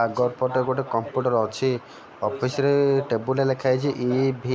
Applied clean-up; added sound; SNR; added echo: none; none; none; none.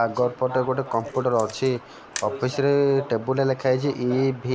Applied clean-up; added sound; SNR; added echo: none; Camera; 20 dB; none.